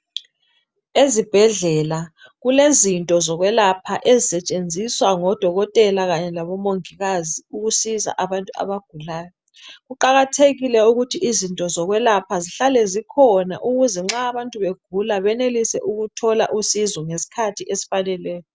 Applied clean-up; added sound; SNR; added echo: none; none; none; none.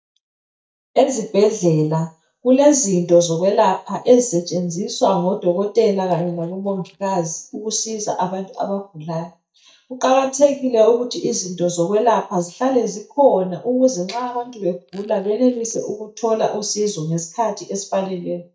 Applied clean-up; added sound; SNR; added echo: neural mask model DeepFilterNet 3.